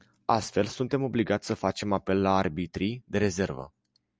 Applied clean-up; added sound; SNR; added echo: none; none; none; none.